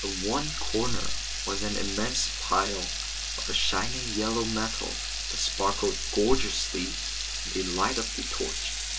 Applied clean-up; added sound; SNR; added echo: none; Water tap, faucet / Liquid; 4 dB; reverberation time 0.2 s.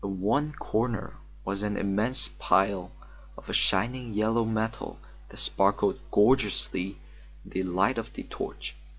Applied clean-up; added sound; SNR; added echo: none; none; none; none.